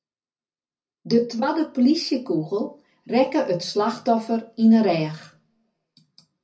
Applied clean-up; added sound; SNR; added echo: none; none; none; reverberation time 0.4 s.